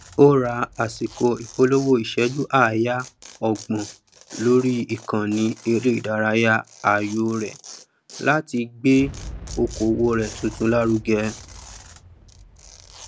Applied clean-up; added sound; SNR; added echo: none; Boom + Tearing; 18 dB; none.